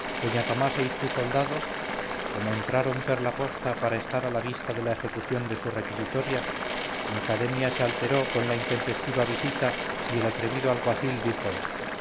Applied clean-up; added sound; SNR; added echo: none; Drill / Mechanisms + Boiling; 3 dB; none.